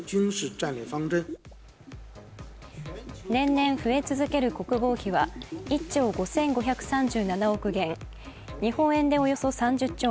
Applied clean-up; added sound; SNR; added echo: none; Bathtub (filling or washing) / Gurgling; 17 dB; none.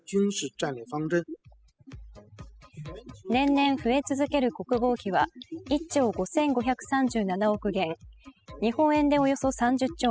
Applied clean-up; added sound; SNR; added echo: classical method spectral subtraction.